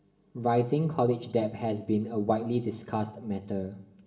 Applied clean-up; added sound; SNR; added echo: none; none; none; reverberation time 0.8 s.